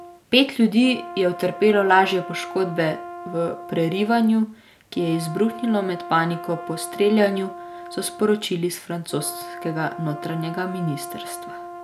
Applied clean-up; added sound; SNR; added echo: none; Brass instrument; 13 dB; none.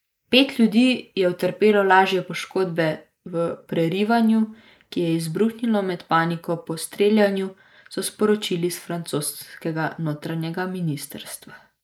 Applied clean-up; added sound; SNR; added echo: neural mask model Resemble Enhance denoiser.